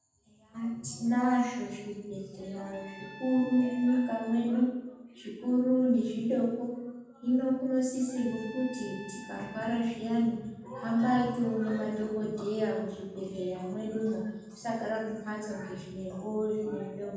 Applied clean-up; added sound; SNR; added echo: none; Trumpet; 19 dB; reverberation time 1.2 s.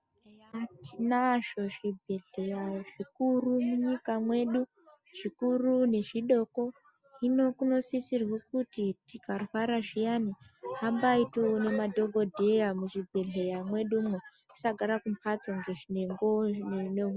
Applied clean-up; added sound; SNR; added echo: none; none; none; none.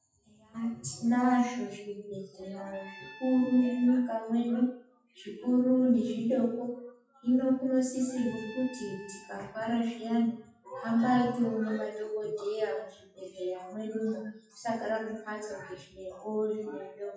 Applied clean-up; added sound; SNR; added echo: classical method WPE with log-MMSE.